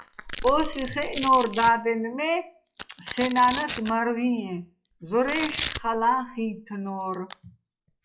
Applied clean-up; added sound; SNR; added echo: classical method log-MMSE.